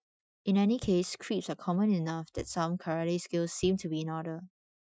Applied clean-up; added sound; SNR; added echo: classical method Wiener filter.